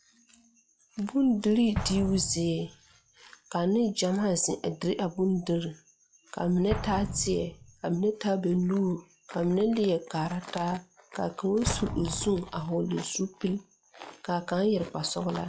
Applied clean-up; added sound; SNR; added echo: classical method log-MMSE.